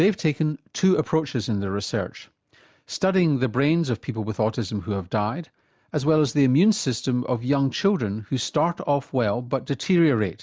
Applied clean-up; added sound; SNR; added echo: none; none; none; none.